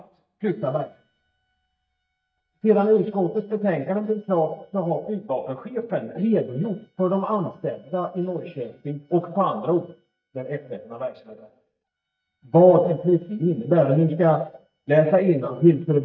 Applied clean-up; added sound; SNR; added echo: neural mask model DeepFilterNet 3.